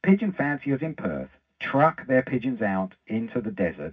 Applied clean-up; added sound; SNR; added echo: none; none; none; reverberation time 0.4 s.